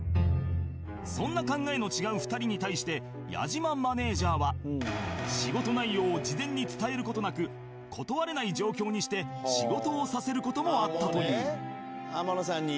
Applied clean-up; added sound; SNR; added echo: none; none; none; none.